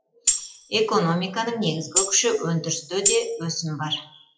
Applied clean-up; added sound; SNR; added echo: classical method WPE with log-MMSE.